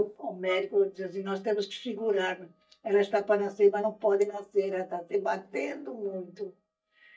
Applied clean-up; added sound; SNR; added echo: neural mask model DeepFilterNet 3.